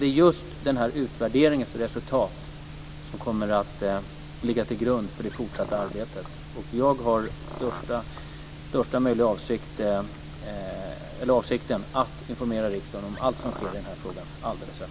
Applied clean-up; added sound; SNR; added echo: none; Car; 15 dB; none.